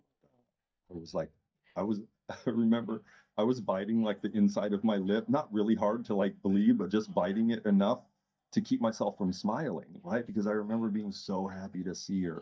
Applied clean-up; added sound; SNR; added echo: neural mask model DeepFilterNet 3.